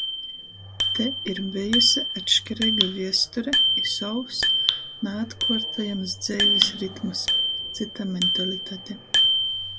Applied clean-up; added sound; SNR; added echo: none; Bicycle bell; -3 dB; none.